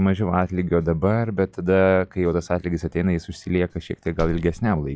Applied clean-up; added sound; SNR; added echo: classical method log-MMSE.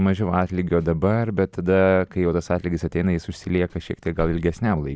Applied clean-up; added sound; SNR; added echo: neural mask model DeepFilterNet 3.